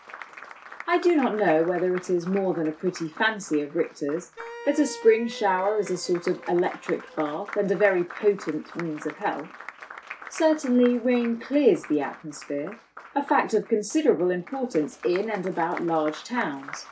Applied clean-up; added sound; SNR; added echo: none; Applause + Wind instrument, woodwind instrument; 17 dB; none.